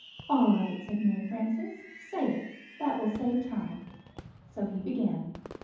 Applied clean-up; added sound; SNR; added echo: none; Fireworks; 19 dB; reverberation time 0.9 s.